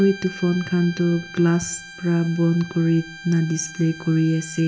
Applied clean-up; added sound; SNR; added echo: none; Bowed string instrument; 18 dB; reverberation time 0.8 s.